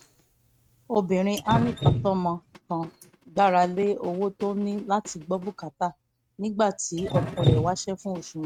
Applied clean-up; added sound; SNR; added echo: neural mask model RNNoise.